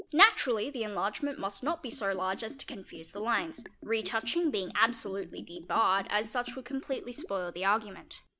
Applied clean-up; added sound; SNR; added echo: none; Liquid; 18 dB; none.